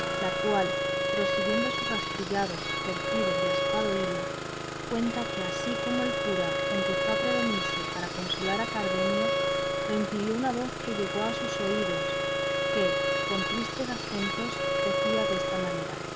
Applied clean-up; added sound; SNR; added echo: none; Engine starting + Bowed string instrument; -4 dB; none.